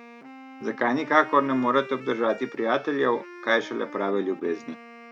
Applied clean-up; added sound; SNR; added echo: none; Wind instrument, woodwind instrument; 17 dB; none.